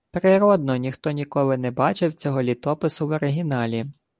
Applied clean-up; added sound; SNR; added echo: none; none; none; none.